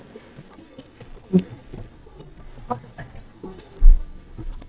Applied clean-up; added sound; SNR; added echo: neural mask model DeepFilterNet 3.